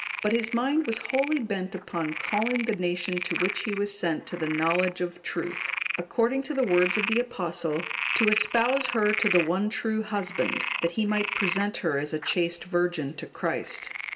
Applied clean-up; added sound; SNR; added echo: none; Frog; 6 dB; reverberation time 0.7 s.